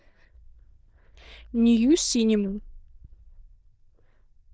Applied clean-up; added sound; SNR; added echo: neural diffusion model UNIVERSE++.